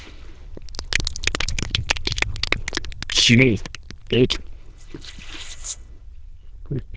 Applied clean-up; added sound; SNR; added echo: neural diffusion model UNIVERSE++.